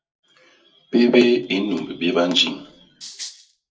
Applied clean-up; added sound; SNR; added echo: none; Rattle (instrument); 16 dB; reverberation time 0.2 s.